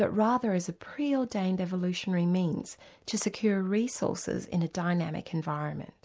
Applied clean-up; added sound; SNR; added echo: none; none; none; none.